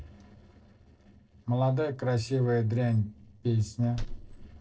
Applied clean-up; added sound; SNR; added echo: neural separator model SepFormer DNS4.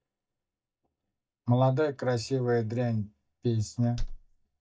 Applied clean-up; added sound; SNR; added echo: neural mask model DeepFilterNet 3.